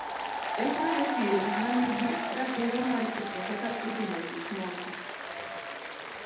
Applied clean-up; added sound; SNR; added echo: none; Applause; 2 dB; reverberation time 0.9 s.